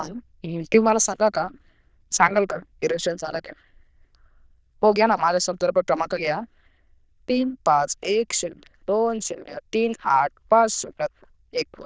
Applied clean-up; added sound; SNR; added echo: neural diffusion model UNIVERSE++.